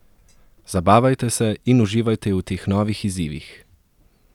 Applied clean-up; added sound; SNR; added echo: none; none; none; none.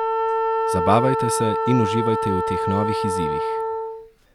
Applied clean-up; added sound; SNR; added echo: none; Wind instrument, woodwind instrument; -2 dB; none.